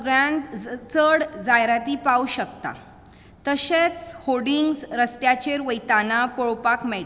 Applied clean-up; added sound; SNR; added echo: none; none; none; none.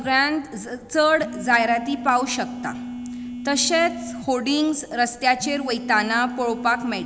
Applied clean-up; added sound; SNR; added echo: none; Telephone; 11 dB; none.